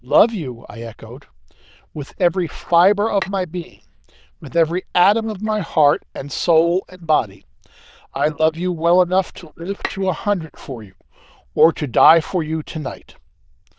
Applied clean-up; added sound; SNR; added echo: neural diffusion model UNIVERSE++.